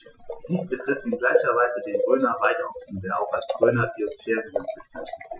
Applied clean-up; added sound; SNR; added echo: classical method Wiener filter.